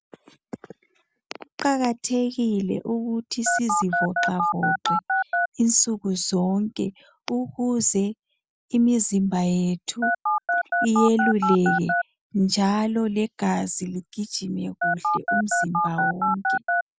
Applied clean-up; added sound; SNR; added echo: none; Telephone; -1 dB; none.